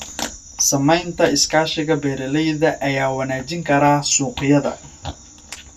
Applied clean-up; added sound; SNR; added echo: none; none; none; reverberation time 0.2 s.